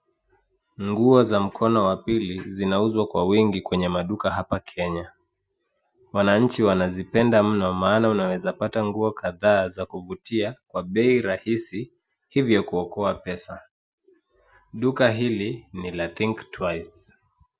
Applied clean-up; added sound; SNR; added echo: none; none; none; none.